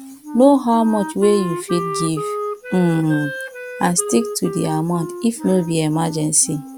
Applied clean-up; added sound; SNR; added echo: none; Wind instrument, woodwind instrument; 10 dB; none.